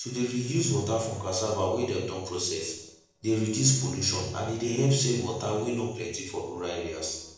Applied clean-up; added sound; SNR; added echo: neural separator model SepFormer DNS4.